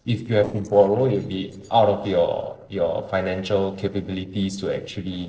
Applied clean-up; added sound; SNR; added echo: neural separator model SepFormer DNS4.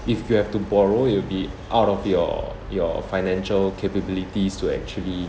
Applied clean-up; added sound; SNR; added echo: none; none; none; none.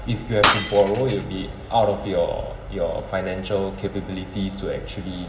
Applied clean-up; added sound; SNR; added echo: none; Shatter; -2 dB; reverberation time 2.6 s.